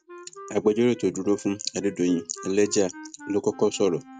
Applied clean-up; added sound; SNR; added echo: neural mask model RNNoise.